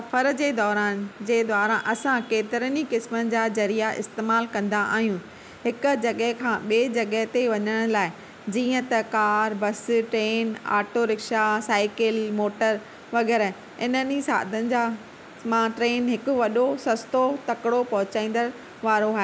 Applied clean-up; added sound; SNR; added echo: none; none; none; none.